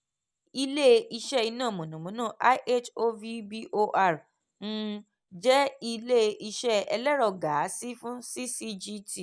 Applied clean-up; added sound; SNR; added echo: none; none; none; none.